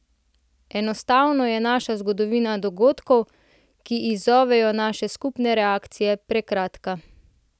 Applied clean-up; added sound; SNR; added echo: none; none; none; none.